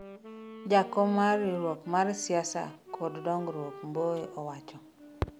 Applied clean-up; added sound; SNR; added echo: none; Wind instrument, woodwind instrument; 16 dB; none.